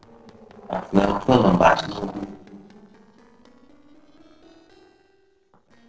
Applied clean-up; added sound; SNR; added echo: neural separator model SepFormer DNS4.